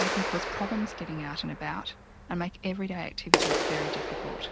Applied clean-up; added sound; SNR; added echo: none; Clapping; -3 dB; none.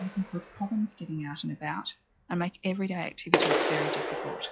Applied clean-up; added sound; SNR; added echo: classical method log-MMSE.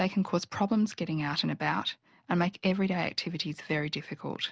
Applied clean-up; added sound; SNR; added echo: none; none; none; none.